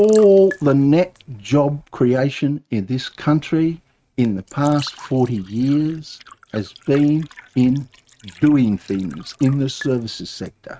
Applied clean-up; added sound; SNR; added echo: neural mask model RNNoise.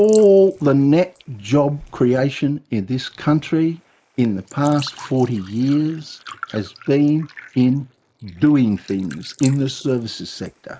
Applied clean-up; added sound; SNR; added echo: neural mask model Resemble Enhance denoiser.